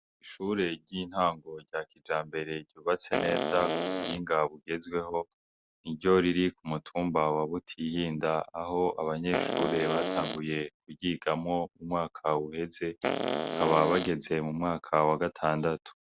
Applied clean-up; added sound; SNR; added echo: none; Fart; -1 dB; none.